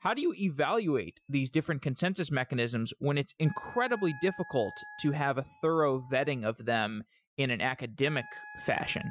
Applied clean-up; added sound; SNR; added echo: classical method Wiener filter.